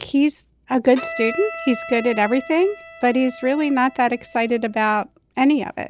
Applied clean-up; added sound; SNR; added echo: none; Bowed string instrument; 16 dB; none.